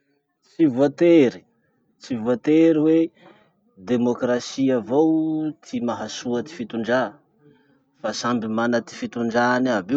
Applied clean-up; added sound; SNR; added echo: none; none; none; none.